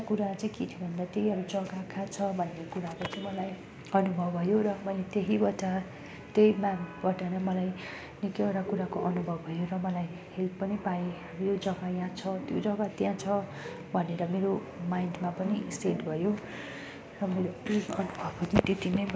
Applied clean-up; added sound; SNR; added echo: none; none; none; none.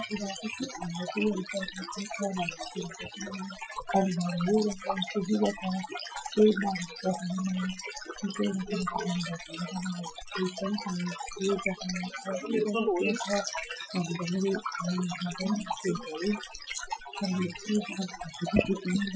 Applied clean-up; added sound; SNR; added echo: classical method Wiener filter.